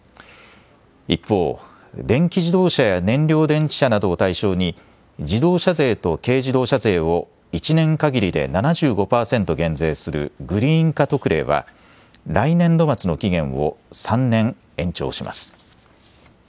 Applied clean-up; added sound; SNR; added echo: none; none; none; none.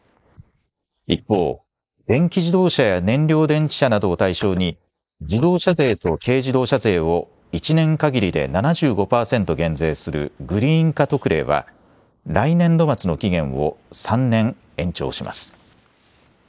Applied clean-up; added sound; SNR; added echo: neural mask model Resemble Enhance denoiser.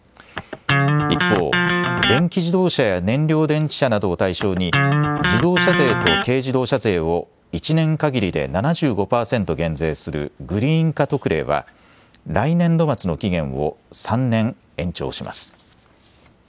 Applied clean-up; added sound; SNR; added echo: none; Electric guitar; 0 dB; none.